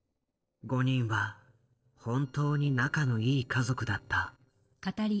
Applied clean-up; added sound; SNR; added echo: neural separator model SepFormer DNS4.